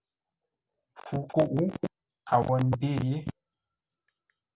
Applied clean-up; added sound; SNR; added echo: none; none; none; none.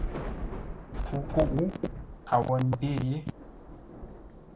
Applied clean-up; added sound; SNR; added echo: none; Thunder / Rain; 6 dB; none.